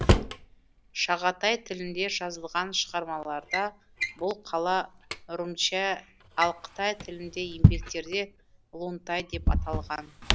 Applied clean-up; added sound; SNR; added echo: none; Drawer open or close; -1 dB; none.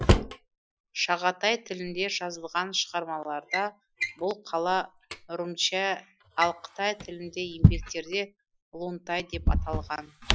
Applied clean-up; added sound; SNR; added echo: classical method Wiener filter.